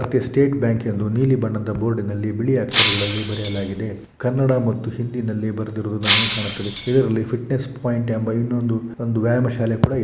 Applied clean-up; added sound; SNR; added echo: none; Shatter; 3 dB; none.